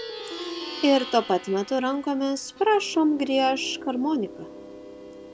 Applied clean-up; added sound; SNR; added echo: none; Plucked string instrument; 13 dB; none.